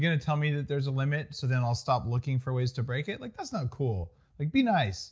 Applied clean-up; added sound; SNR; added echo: none; none; none; none.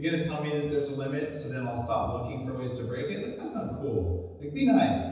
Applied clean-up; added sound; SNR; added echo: none; none; none; reverberation time 1.1 s.